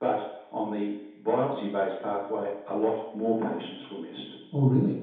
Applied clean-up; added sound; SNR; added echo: none; none; none; reverberation time 2.2 s.